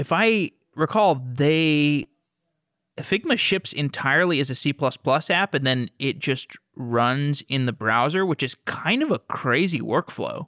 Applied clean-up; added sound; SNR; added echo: none; none; none; none.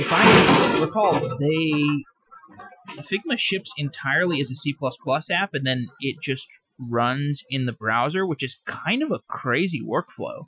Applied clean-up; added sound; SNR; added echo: classical method Wiener filter.